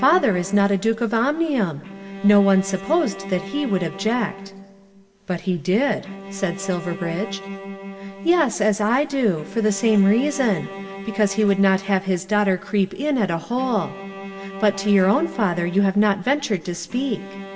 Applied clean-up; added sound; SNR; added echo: none; Bowed string instrument; 14 dB; reverberation time 1.2 s.